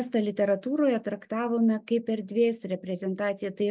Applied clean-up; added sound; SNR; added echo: none; none; none; none.